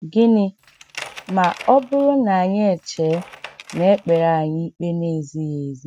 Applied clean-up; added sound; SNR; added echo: neural mask model RNNoise.